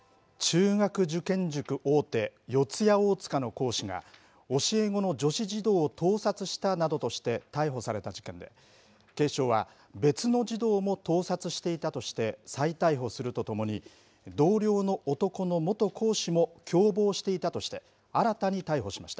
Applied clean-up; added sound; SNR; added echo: none; none; none; none.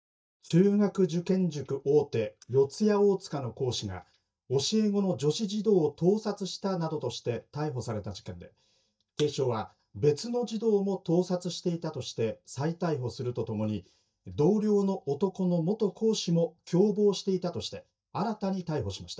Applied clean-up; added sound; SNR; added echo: neural mask model DeepFilterNet 3.